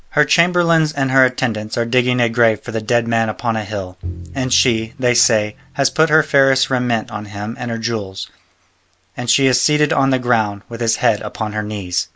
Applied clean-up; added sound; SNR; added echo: none; Bowed string instrument; 17 dB; none.